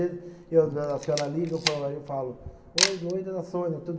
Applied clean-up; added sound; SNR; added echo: none; Camera; 4 dB; reverberation time 1.8 s.